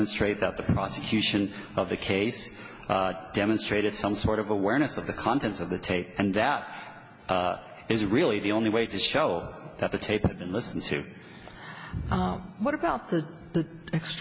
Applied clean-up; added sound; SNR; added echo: none; none; none; none.